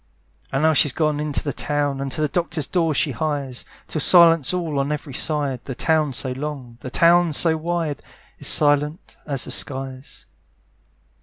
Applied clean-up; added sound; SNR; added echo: none; none; none; none.